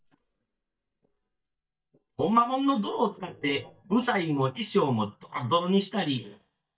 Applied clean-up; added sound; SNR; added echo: neural mask model DeepFilterNet 3.